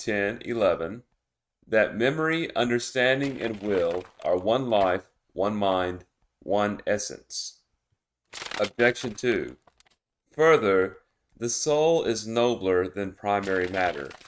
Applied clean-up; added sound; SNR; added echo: neural mask model RNNoise.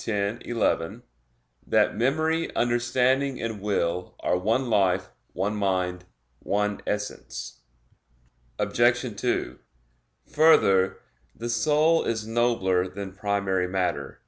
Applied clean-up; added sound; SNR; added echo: none; none; none; none.